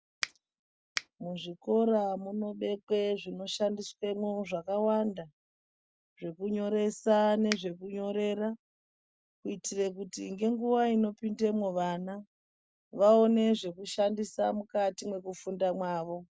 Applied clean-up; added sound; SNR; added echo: none; Finger snapping; 8 dB; none.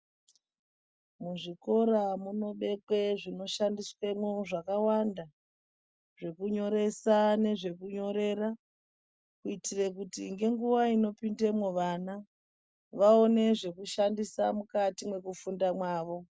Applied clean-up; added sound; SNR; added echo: none; none; none; none.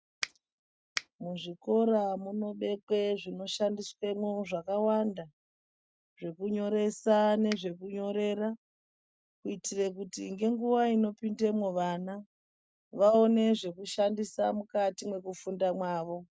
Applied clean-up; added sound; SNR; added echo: neural mask model RNNoise.